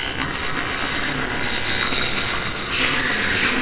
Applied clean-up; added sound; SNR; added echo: neural separator model SepFormer WHAMR!.